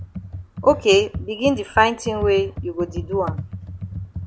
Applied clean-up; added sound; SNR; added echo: none; Computer keyboard; 10 dB; none.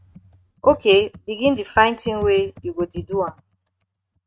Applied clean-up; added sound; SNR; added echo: neural mask model RNNoise.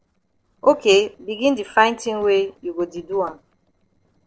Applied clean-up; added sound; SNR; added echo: neural separator model SepFormer DNS4.